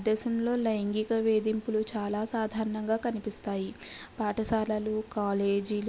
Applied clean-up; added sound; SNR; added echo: none; none; none; none.